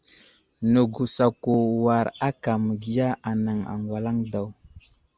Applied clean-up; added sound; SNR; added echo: none; none; none; none.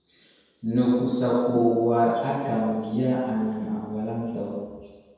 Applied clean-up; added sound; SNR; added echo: none; none; none; reverberation time 1.2 s.